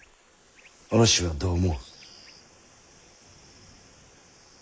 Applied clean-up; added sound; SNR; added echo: neural mask model Resemble Enhance denoiser.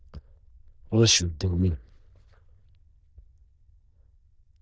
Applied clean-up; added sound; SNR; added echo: neural diffusion model UNIVERSE++.